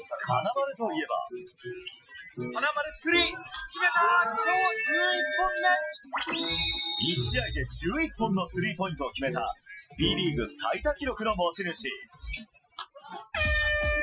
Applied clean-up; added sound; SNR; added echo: classical method Wiener filter.